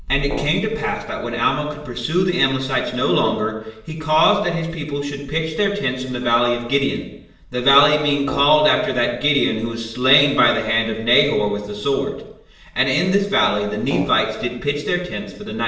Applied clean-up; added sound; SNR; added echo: none; Brass instrument; 14 dB; reverberation time 0.8 s.